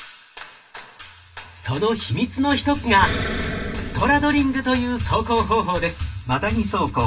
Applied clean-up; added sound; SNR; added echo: none; Explosion; 8 dB; reverberation time 0.2 s.